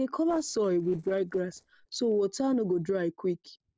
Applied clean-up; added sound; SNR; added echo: neural separator model SepFormer DNS4.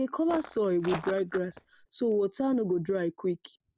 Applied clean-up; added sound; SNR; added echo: none; Walk, footsteps; 11 dB; none.